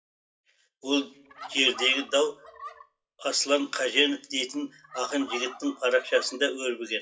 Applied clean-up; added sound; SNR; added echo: classical method WPE with log-MMSE.